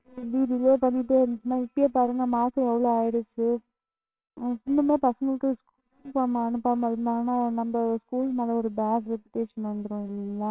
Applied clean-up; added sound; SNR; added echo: neural separator model SepFormer WHAMR!.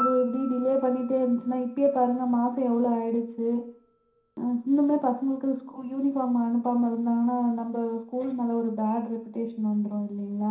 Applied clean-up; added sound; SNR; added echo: none; Piano; 17 dB; reverberation time 0.5 s.